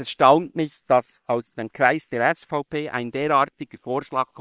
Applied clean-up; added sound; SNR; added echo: neural separator model SepFormer WHAM!.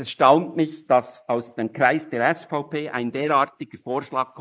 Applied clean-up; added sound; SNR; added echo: neural mask model Resemble Enhance denoiser.